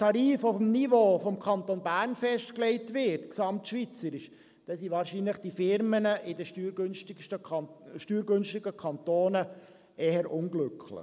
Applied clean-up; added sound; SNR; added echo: none; none; none; none.